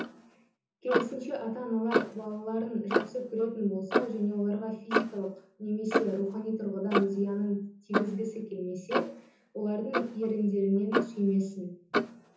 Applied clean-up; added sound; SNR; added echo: none; Clock; 2 dB; reverberation time 0.6 s.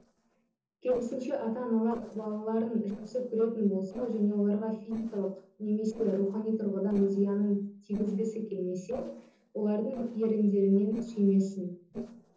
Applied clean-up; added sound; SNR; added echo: neural separator model SepFormer DNS4.